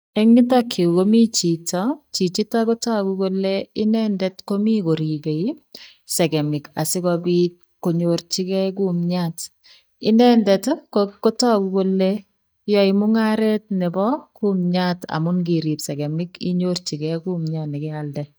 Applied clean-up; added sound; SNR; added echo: neural mask model DeepFilterNet 3.